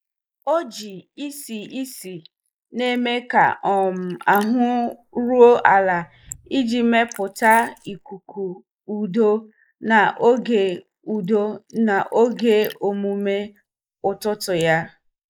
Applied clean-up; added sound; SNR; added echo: neural mask model Resemble Enhance denoiser.